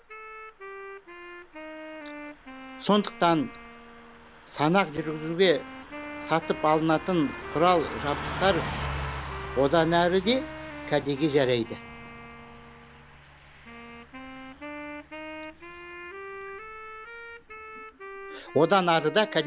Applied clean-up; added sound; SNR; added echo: none; Car passing by / Truck + Wind instrument, woodwind instrument; 11 dB; none.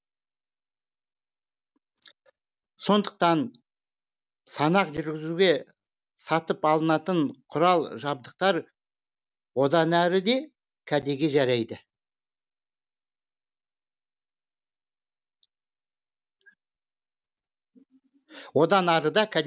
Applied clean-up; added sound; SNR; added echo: none; none; none; none.